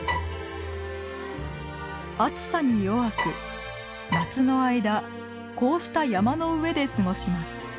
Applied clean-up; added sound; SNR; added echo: none; Bowed string instrument; 7 dB; none.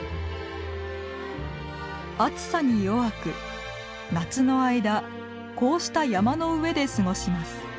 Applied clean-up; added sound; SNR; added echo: none; none; none; none.